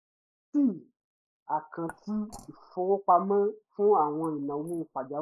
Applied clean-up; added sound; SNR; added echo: neural mask model Resemble Enhance denoiser.